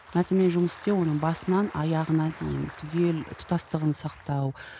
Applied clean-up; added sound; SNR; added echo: none; Applause; 20 dB; none.